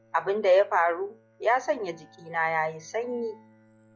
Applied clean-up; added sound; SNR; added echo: classical method log-MMSE.